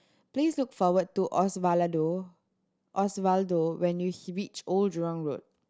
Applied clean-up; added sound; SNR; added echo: none; none; none; none.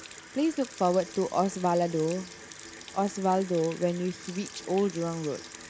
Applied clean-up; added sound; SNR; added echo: none; Sink (filling or washing) / Water tap, faucet; 16 dB; none.